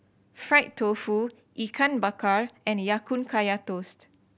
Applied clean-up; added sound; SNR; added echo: none; none; none; none.